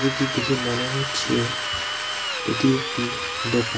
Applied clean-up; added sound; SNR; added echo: none; Drill; 2 dB; reverberation time 0.2 s.